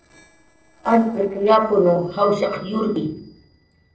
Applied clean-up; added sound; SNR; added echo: neural separator model SepFormer DNS4.